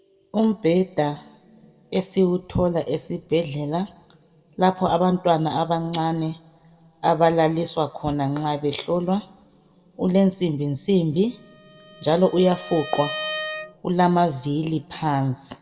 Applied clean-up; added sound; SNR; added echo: none; Bowed string instrument; 12 dB; reverberation time 1.5 s.